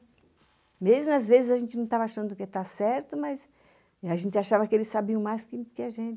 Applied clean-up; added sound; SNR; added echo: none; none; none; none.